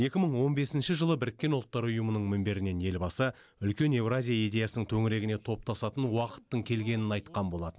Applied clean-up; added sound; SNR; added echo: none; none; none; none.